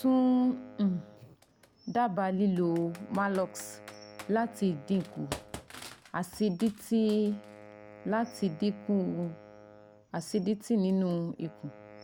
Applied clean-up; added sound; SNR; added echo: none; Wind instrument, woodwind instrument + Computer keyboard; 19 dB; none.